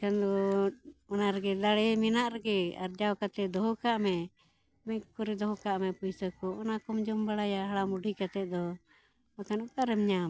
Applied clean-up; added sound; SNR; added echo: none; none; none; none.